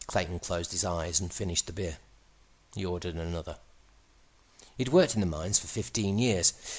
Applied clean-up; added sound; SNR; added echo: none; none; none; none.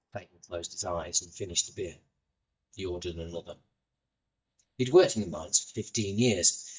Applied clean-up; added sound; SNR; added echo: neural mask model DeepFilterNet 3.